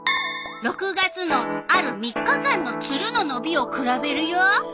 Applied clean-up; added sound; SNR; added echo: none; none; none; none.